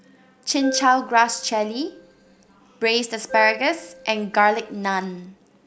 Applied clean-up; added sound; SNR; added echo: none; Keyboard (musical); 14 dB; none.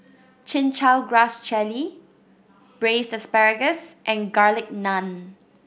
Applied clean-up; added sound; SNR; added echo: none; none; none; none.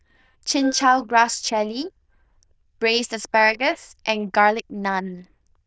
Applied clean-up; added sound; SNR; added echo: neural diffusion model UNIVERSE++.